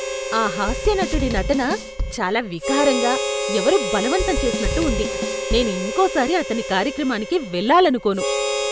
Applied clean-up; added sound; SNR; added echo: none; Drum / Drum kit + Harmonica; 3 dB; none.